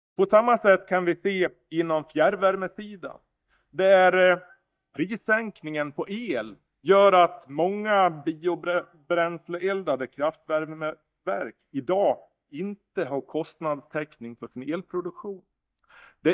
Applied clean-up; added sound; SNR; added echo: neural mask model DeepFilterNet 3.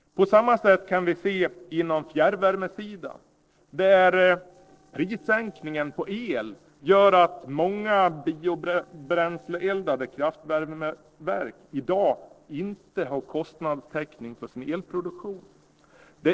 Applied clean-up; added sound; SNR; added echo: neural separator model SepFormer DNS4.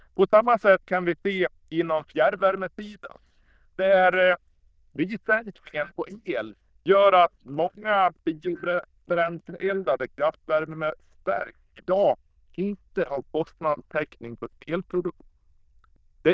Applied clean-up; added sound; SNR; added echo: neural diffusion model UNIVERSE++.